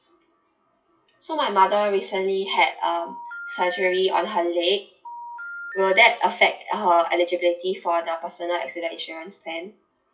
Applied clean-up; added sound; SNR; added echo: classical method WPE with log-MMSE.